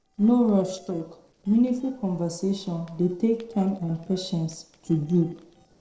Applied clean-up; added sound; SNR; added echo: neural separator model SepFormer DNS4.